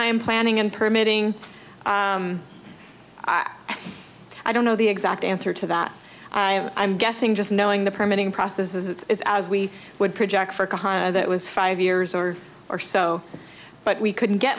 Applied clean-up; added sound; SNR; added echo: none; none; none; none.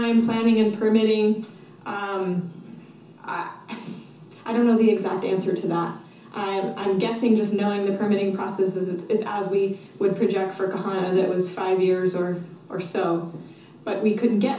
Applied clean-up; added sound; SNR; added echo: none; none; none; reverberation time 0.6 s.